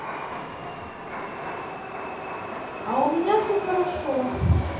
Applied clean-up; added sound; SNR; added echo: none; Chatter / Subway, metro, underground; 6 dB; reverberation time 0.8 s.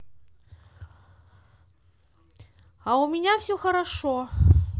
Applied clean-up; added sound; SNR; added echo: none; none; none; none.